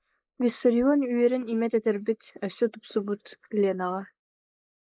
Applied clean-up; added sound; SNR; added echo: neural mask model Resemble Enhance denoiser.